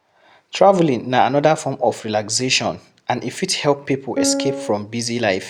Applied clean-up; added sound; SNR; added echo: none; Piano; 2 dB; none.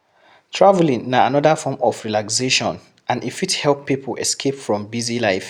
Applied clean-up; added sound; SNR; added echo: none; none; none; none.